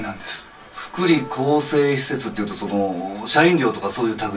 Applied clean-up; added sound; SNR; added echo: none; Wind instrument, woodwind instrument; 17 dB; reverberation time 0.2 s.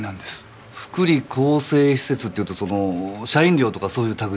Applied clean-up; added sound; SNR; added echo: none; none; none; none.